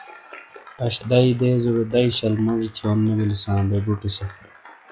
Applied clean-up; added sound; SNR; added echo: classical method log-MMSE.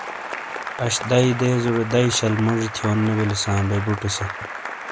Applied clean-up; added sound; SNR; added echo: none; Applause / Cheering; 9 dB; none.